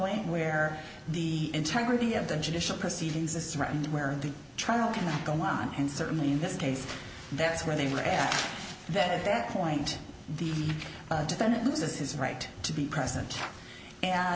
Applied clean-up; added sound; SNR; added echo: none; none; none; none.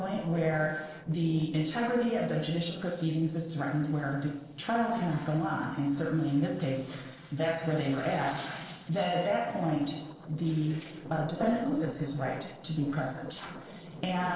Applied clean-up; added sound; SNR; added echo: neural separator model SepFormer DNS4.